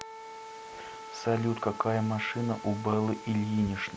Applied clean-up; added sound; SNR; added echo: none; Wind instrument, woodwind instrument; 14 dB; none.